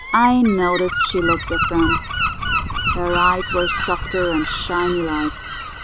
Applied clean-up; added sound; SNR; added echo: none; Gull, seagull; 3 dB; none.